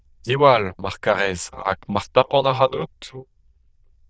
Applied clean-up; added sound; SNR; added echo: neural diffusion model UNIVERSE++.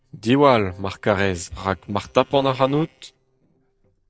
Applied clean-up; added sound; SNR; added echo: neural separator model SepFormer DNS4.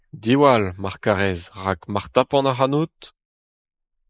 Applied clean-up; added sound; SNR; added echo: neural mask model Resemble Enhance denoiser.